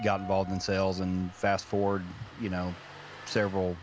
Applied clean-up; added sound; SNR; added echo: none; Piano + Engine starting; 15 dB; none.